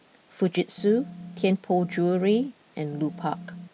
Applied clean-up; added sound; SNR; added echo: none; Organ; 14 dB; none.